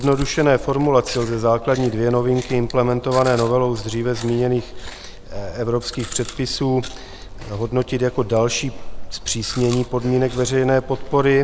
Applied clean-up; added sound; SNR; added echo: none; Chewing, mastication; 12 dB; none.